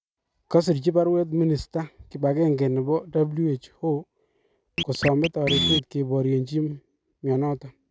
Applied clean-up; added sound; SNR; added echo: none; Scratching (performance technique); 5 dB; none.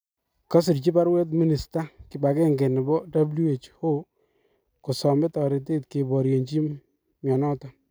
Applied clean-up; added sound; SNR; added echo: none; none; none; none.